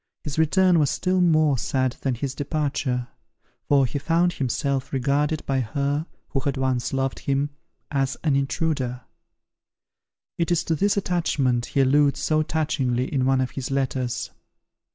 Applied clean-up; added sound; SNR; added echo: none; none; none; none.